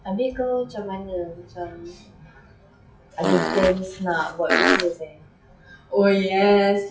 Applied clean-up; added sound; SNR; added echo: classical method WPE with log-MMSE.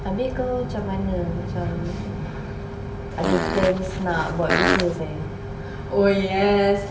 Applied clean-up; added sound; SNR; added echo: none; Fart; 1 dB; reverberation time 0.8 s.